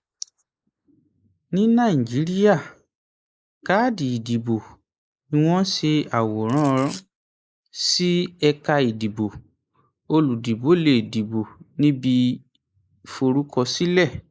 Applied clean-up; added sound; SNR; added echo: neural mask model Resemble Enhance denoiser.